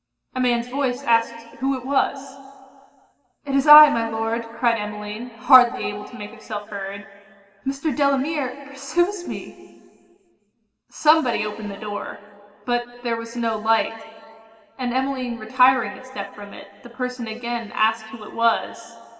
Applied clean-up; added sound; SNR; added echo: none; none; none; reverberation time 2.2 s.